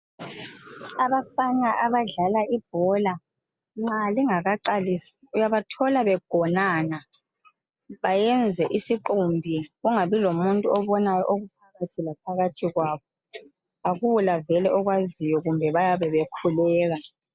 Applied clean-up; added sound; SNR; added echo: none; none; none; none.